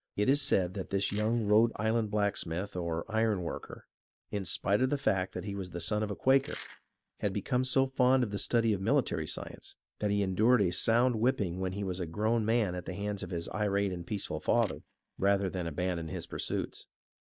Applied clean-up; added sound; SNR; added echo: neural mask model DeepFilterNet 3.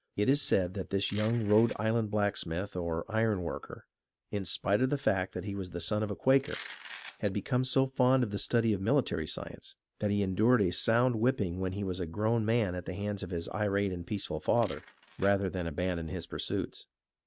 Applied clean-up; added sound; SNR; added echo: neural mask model RNNoise.